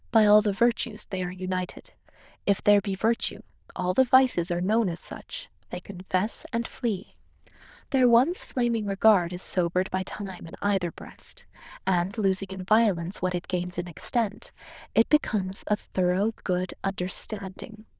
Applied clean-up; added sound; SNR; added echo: neural diffusion model UNIVERSE++.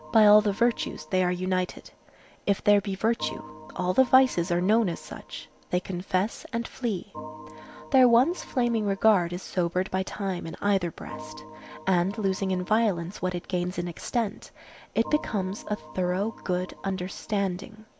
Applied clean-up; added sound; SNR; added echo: none; Organ; 19 dB; none.